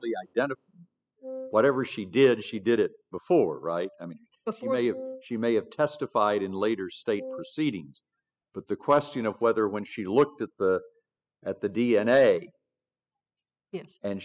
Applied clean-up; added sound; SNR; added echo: classical method spectral subtraction.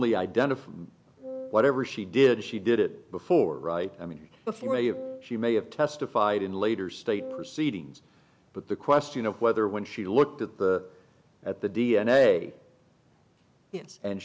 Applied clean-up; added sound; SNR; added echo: none; Wind instrument, woodwind instrument; 13 dB; none.